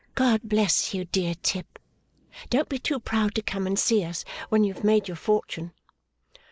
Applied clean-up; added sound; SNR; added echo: neural mask model Resemble Enhance denoiser.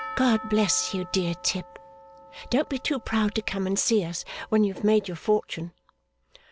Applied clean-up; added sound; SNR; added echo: none; Percussion; 17 dB; none.